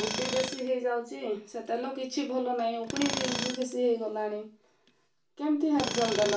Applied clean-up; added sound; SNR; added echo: none; Tools; 7 dB; reverberation time 0.3 s.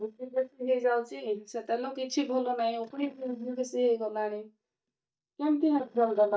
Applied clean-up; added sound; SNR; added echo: neural mask model DeepFilterNet 3.